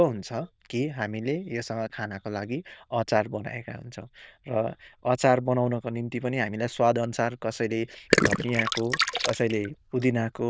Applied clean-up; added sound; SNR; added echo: neural diffusion model UNIVERSE++.